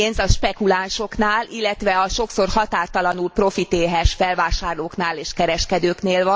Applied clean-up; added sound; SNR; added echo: none; none; none; none.